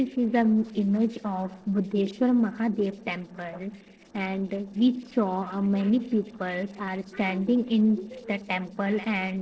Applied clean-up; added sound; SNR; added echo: neural separator model SepFormer DNS4.